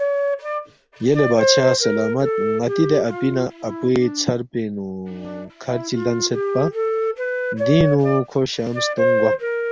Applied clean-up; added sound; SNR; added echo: none; Wind instrument, woodwind instrument; 2 dB; none.